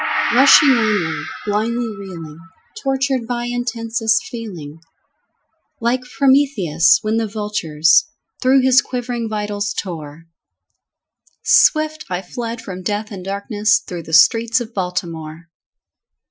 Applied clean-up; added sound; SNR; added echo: classical method Wiener filter.